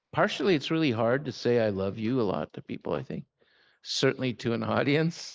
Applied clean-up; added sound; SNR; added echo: neural mask model Resemble Enhance denoiser.